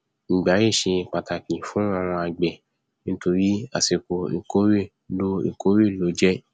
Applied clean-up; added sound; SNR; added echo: none; none; none; none.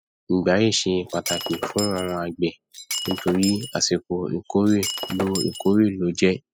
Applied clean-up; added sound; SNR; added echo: classical method spectral subtraction.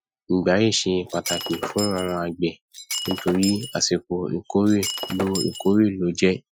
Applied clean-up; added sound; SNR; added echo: classical method Wiener filter.